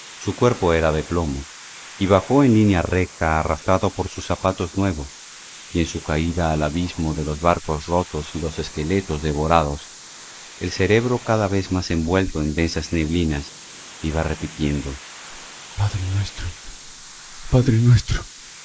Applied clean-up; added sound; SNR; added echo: neural mask model Resemble Enhance denoiser.